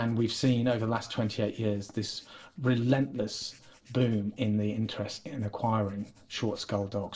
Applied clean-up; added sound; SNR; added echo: neural separator model SepFormer DNS4.